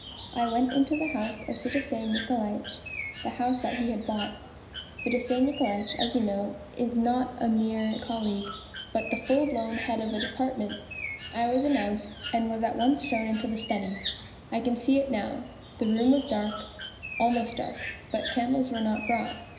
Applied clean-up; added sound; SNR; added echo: none; Bird; 10 dB; reverberation time 0.9 s.